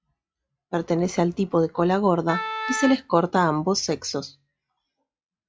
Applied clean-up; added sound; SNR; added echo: classical method log-MMSE.